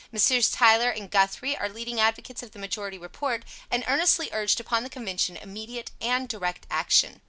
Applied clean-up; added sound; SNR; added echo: none; none; none; none.